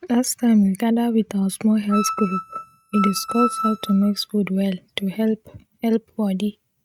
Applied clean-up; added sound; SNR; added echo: neural mask model RNNoise.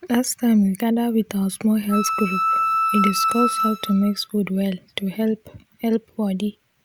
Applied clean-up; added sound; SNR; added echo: none; Wind instrument, woodwind instrument; 0 dB; none.